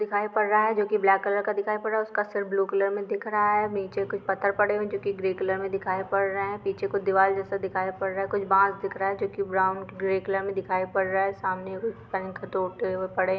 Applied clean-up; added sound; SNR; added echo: none; none; none; none.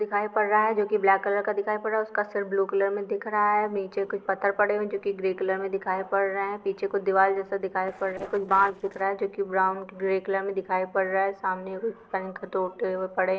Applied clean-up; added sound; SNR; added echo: neural separator model SepFormer DNS4.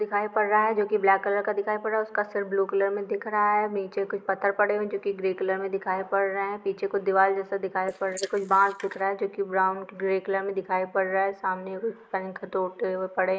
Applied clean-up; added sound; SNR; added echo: neural mask model Resemble Enhance denoiser.